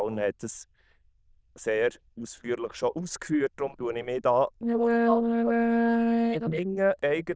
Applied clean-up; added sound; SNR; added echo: neural diffusion model UNIVERSE++.